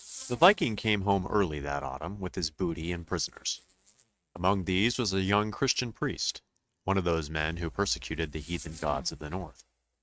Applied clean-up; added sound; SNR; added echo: neural mask model RNNoise.